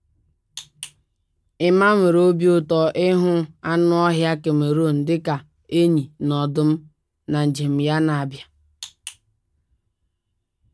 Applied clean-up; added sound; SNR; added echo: none; none; none; none.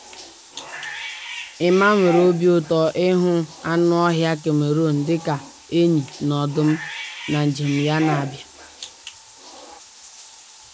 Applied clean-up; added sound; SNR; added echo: none; Bathtub (filling or washing) / Cat; 14 dB; none.